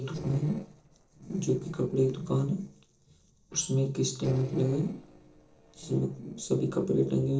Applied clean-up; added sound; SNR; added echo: neural separator model SepFormer DNS4.